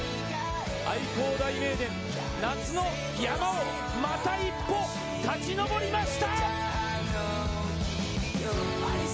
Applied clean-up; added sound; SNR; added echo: none; none; none; none.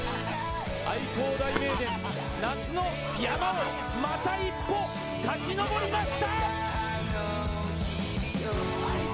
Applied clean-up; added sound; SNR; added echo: none; Fowl; 11 dB; none.